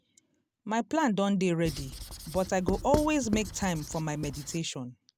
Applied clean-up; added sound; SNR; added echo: none; Writing; 7 dB; none.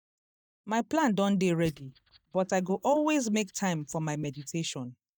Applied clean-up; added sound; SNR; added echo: neural mask model DeepFilterNet 3.